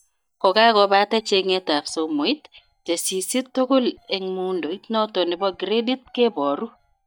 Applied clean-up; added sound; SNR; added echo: neural mask model DeepFilterNet 3.